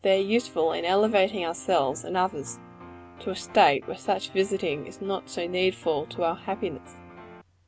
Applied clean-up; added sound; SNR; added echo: none; Piano; 19 dB; none.